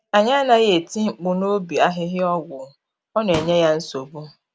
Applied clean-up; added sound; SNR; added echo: none; Explosion; 14 dB; none.